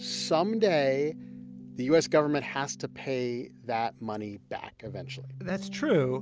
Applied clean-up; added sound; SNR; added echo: none; none; none; none.